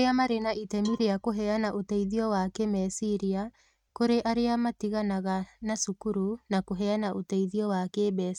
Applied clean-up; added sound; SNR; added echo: neural mask model RNNoise.